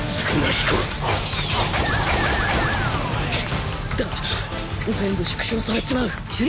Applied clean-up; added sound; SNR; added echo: none; Tambourine; 1 dB; none.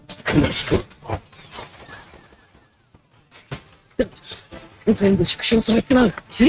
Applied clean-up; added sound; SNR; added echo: neural mask model RNNoise.